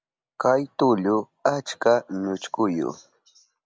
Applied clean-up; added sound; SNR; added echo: none; none; none; none.